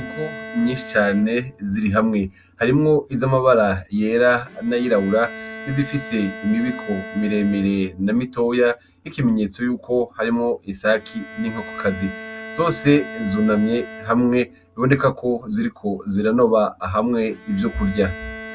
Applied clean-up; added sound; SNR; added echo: none; Bowed string instrument; 17 dB; none.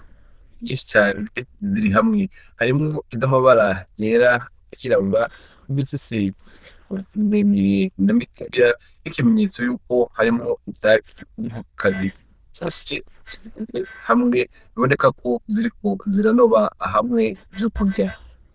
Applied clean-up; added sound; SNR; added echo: neural diffusion model UNIVERSE++.